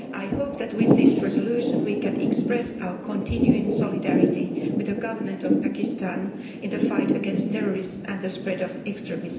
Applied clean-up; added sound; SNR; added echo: none; Thunder / Rain; -5 dB; reverberation time 0.9 s.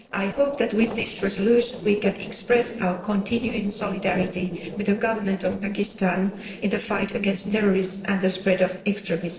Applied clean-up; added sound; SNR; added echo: neural separator model SepFormer DNS4.